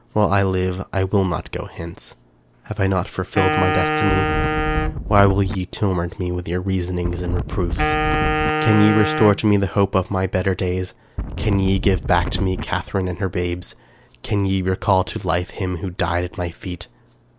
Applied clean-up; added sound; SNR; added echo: none; Wind instrument, woodwind instrument + Wind; 1 dB; none.